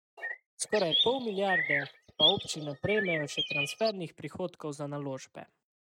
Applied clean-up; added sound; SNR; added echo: neural mask model RNNoise.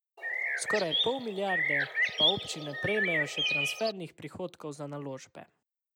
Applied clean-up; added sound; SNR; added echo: none; Bird; -5 dB; none.